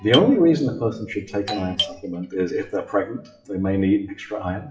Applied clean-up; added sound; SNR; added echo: classical method WPE with log-MMSE.